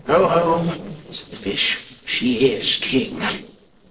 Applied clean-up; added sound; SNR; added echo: neural separator model SepFormer DNS4.